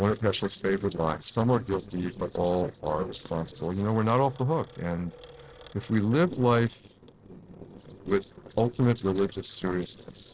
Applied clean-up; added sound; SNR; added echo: neural separator model SepFormer DNS4.